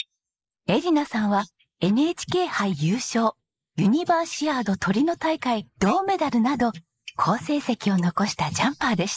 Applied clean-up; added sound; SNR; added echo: neural mask model Resemble Enhance denoiser.